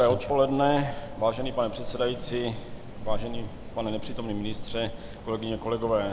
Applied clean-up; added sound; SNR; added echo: none; Rain; 6 dB; none.